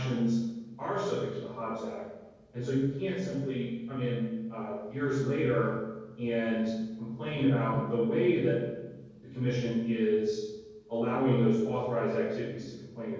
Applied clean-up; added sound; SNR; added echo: none; Drum; 19 dB; reverberation time 1.3 s.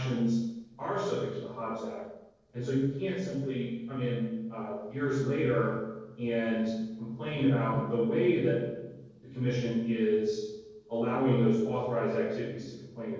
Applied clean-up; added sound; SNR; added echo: neural separator model SepFormer DNS4.